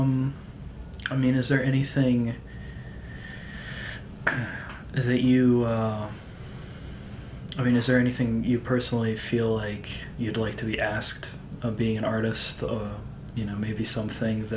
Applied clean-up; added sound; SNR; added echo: none; none; none; none.